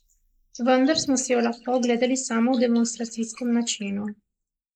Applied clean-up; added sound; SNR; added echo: neural mask model Resemble Enhance denoiser.